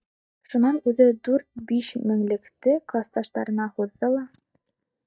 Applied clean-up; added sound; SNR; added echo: neural mask model DeepFilterNet 3.